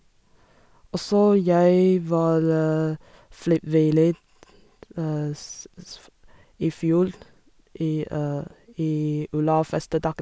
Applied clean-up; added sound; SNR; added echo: none; none; none; none.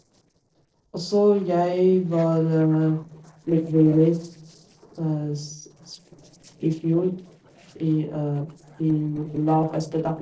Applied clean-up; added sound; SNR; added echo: neural separator model SepFormer DNS4.